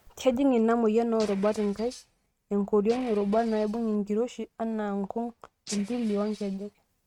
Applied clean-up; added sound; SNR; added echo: neural mask model RNNoise.